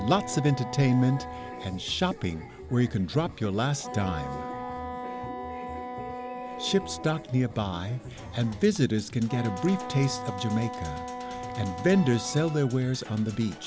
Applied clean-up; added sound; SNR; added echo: none; Wind instrument, woodwind instrument; 11 dB; none.